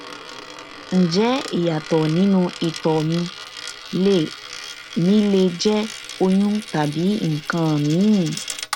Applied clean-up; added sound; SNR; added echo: none; Coin (dropping); 14 dB; none.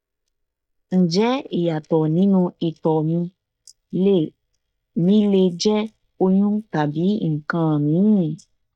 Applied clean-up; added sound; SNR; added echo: neural mask model DeepFilterNet 3.